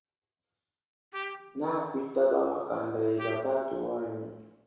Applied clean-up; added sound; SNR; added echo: none; Trumpet; 12 dB; reverberation time 1.1 s.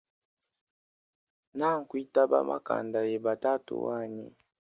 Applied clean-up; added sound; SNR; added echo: none; none; none; none.